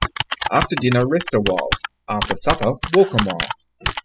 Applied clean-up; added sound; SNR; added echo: classical method spectral subtraction.